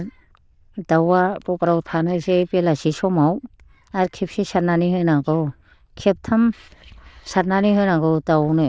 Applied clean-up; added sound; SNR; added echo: neural diffusion model UNIVERSE++.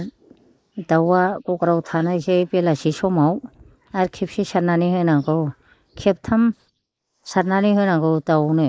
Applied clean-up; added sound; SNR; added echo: neural mask model Resemble Enhance denoiser.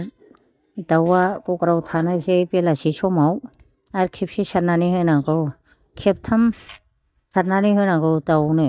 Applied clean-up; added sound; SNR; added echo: neural mask model DeepFilterNet 3.